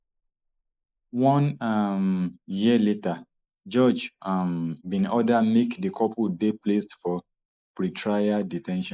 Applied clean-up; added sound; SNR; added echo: neural mask model Resemble Enhance denoiser.